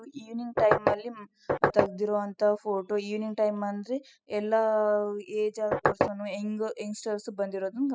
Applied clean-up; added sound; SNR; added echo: classical method spectral subtraction.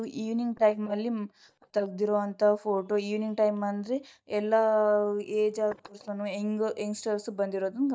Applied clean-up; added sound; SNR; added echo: neural mask model DeepFilterNet 3.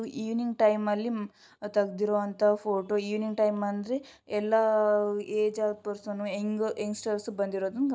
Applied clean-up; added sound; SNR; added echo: none; none; none; none.